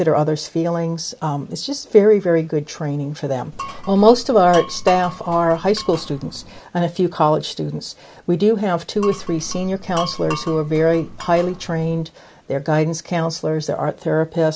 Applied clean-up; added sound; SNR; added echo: none; Glass; 13 dB; none.